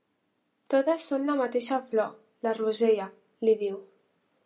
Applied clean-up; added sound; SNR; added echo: none; none; none; none.